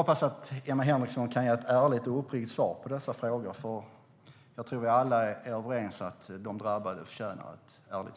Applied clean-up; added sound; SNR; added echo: none; none; none; none.